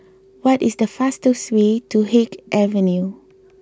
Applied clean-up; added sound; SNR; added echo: none; none; none; none.